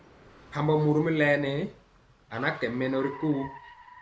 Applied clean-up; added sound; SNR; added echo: none; Car; 19 dB; none.